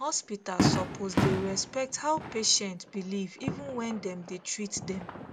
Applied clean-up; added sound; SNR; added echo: none; Fireworks; 1 dB; none.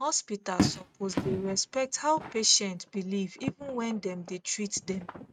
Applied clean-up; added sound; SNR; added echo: neural mask model RNNoise.